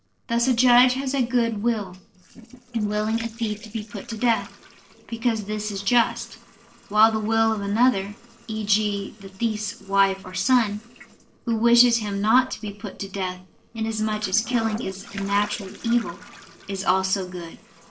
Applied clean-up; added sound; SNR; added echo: neural separator model SepFormer DNS4.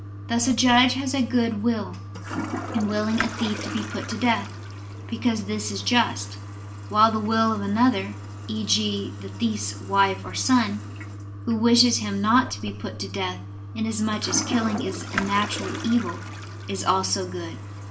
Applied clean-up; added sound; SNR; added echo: none; Toilet flush; 9 dB; reverberation time 0.5 s.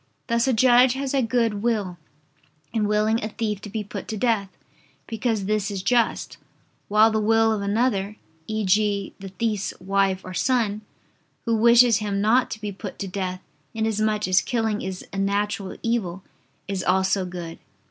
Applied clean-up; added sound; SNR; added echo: none; none; none; none.